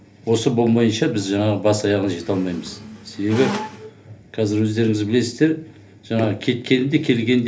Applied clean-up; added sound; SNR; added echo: none; Squeak; 11 dB; reverberation time 0.3 s.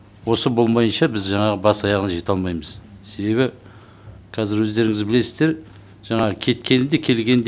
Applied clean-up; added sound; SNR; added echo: none; none; none; none.